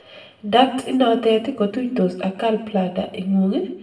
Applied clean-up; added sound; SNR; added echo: none; none; none; reverberation time 0.6 s.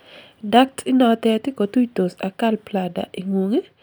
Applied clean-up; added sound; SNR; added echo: none; none; none; none.